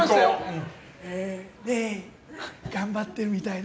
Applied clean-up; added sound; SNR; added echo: none; none; none; none.